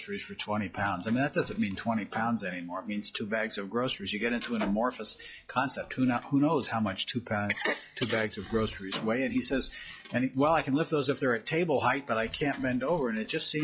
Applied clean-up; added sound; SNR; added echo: classical method log-MMSE.